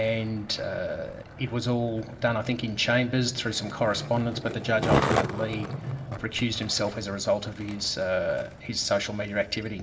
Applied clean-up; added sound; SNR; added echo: none; Skateboard; 6 dB; reverberation time 1.5 s.